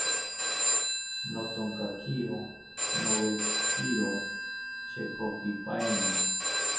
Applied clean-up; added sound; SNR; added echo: none; Telephone; -4 dB; reverberation time 0.7 s.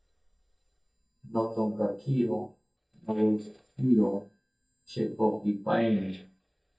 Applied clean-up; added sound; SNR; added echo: neural mask model DeepFilterNet 3.